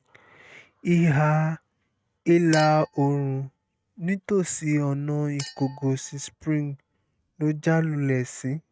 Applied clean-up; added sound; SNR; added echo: neural mask model RNNoise.